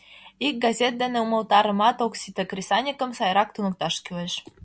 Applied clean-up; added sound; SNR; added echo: none; none; none; none.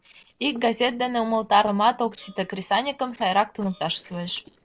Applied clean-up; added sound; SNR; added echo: neural separator model SepFormer DNS4.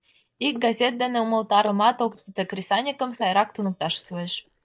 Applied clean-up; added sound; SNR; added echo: neural mask model DeepFilterNet 3.